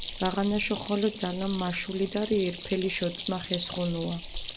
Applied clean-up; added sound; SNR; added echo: none; Stream; 9 dB; none.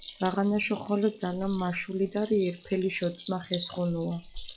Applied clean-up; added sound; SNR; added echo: classical method log-MMSE.